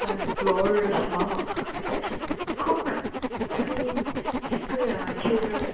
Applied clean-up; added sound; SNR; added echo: none; Zipper (clothing); 0 dB; reverberation time 0.6 s.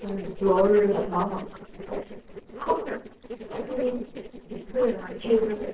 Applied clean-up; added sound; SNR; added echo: neural separator model SepFormer DNS4.